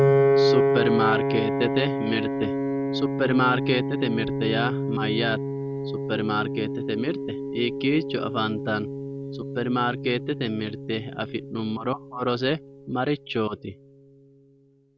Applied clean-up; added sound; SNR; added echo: none; Piano; -1 dB; none.